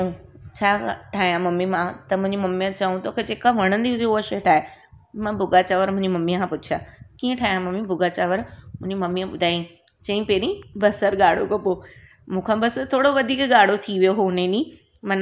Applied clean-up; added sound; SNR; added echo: none; none; none; none.